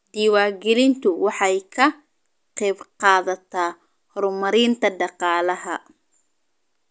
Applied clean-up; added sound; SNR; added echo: none; none; none; none.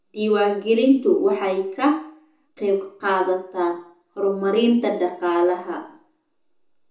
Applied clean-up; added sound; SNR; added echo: none; none; none; reverberation time 0.6 s.